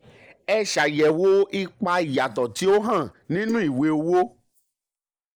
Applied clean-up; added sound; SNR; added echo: neural mask model Resemble Enhance denoiser.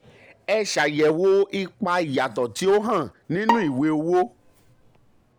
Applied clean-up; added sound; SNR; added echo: none; Bowed string instrument; 7 dB; none.